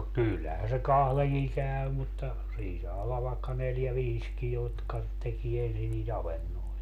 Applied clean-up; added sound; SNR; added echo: none; none; none; none.